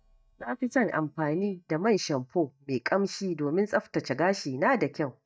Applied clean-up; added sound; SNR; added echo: neural mask model DeepFilterNet 3.